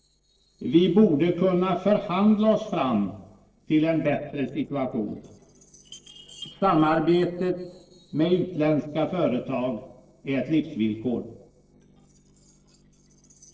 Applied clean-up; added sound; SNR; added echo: neural separator model SepFormer DNS4.